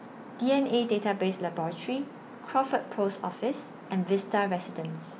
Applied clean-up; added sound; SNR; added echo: none; none; none; none.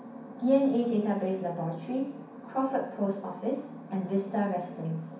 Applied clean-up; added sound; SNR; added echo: none; none; none; reverberation time 0.6 s.